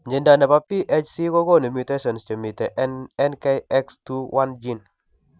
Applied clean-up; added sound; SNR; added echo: none; none; none; none.